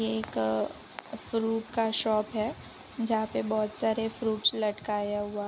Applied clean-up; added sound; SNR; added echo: none; none; none; none.